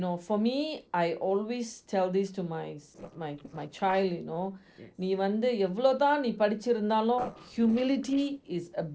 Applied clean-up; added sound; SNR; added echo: neural separator model SepFormer DNS4.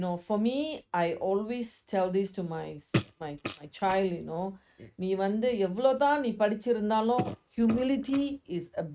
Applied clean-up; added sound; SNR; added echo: neural mask model RNNoise.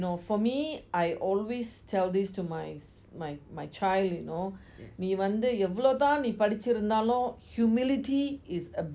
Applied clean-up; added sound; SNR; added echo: none; none; none; none.